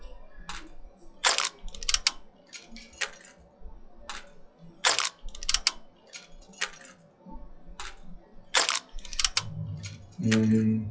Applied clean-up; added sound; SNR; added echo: classical method WPE with log-MMSE.